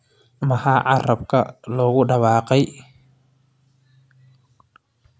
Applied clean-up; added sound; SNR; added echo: none; none; none; none.